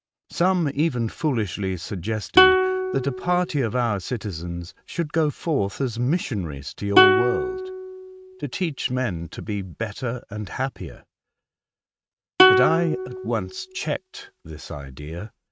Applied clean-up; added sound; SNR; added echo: neural mask model RNNoise.